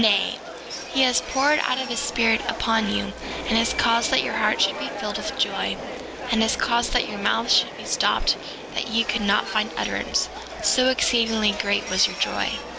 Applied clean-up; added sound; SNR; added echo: none; Subway, metro, underground; 9 dB; none.